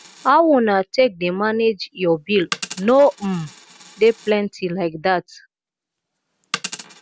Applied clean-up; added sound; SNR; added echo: none; Coin (dropping); 17 dB; none.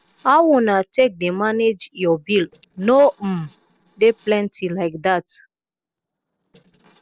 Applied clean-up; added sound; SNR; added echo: neural separator model SepFormer DNS4.